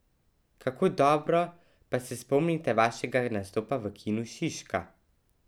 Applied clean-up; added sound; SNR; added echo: none; none; none; none.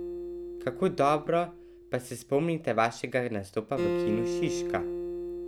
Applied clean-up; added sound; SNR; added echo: none; Acoustic guitar; 4 dB; none.